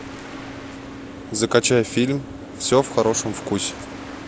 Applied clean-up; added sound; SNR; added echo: none; Waves, surf; 18 dB; none.